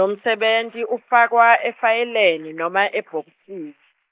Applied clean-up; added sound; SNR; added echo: neural mask model Resemble Enhance denoiser.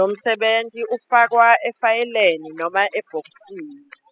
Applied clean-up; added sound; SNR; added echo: classical method spectral subtraction.